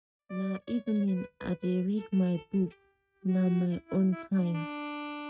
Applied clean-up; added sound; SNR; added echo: neural mask model RNNoise.